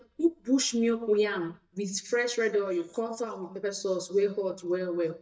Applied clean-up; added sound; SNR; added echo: neural mask model DeepFilterNet 3.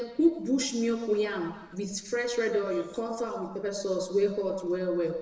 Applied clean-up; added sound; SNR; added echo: neural separator model SepFormer DNS4.